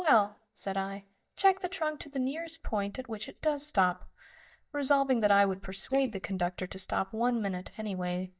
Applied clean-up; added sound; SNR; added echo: neural mask model DeepFilterNet 3.